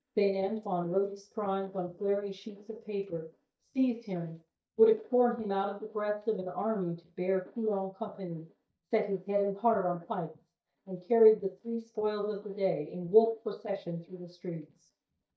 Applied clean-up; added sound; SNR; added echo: neural mask model DeepFilterNet 3.